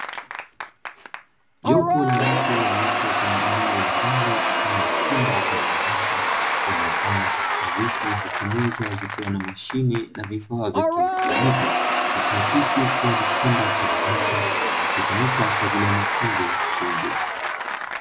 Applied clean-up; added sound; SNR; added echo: none; Applause / Crowd / Cheering; -5 dB; none.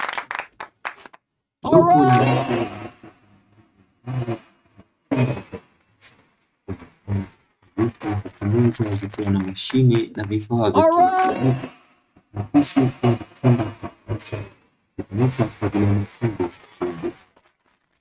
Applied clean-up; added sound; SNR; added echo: neural mask model RNNoise.